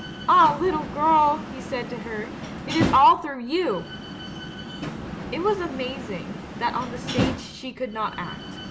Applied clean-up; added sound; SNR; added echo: none; Slam; 7 dB; none.